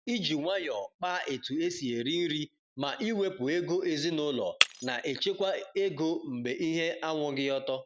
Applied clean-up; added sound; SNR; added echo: none; Shatter; 5 dB; none.